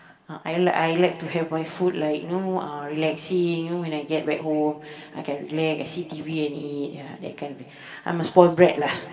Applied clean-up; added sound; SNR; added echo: none; none; none; reverberation time 2.8 s.